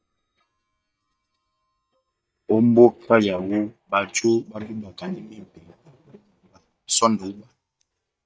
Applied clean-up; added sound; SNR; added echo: neural mask model DeepFilterNet 3.